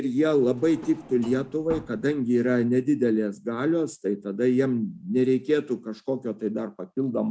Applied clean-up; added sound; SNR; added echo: none; Drawer open or close; 18 dB; none.